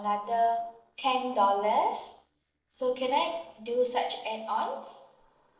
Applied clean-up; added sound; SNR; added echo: neural separator model SepFormer DNS4.